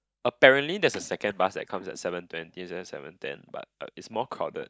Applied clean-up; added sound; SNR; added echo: neural mask model DeepFilterNet 3.